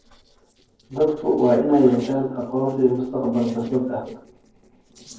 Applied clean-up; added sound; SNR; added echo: neural separator model SepFormer DNS4.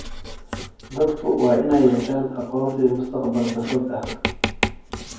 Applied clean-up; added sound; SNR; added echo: none; Writing; 9 dB; reverberation time 0.9 s.